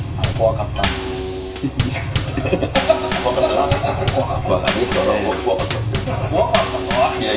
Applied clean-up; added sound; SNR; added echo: none; Bass drum / Snare drum / Drum kit; 2 dB; reverberation time 0.1 s.